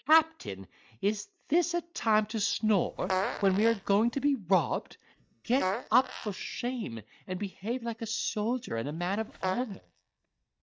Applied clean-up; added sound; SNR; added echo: neural mask model DeepFilterNet 3.